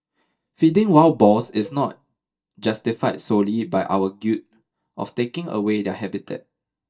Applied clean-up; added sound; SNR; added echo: neural mask model DeepFilterNet 3.